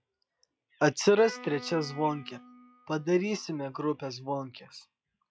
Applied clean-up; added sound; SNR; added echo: classical method log-MMSE.